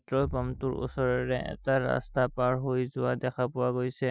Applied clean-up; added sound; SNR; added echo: classical method Wiener filter.